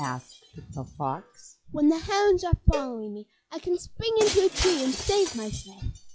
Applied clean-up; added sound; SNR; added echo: classical method log-MMSE.